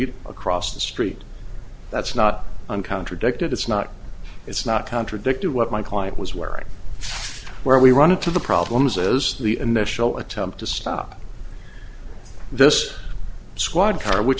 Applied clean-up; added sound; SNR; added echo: none; none; none; none.